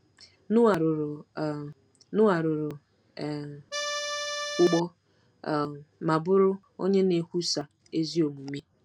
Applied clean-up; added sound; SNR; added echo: none; Accordion; 4 dB; none.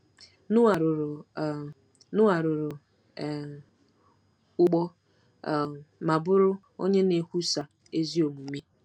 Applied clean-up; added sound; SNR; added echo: none; none; none; none.